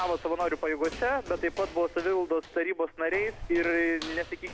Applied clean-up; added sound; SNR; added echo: none; Walk, footsteps; 14 dB; none.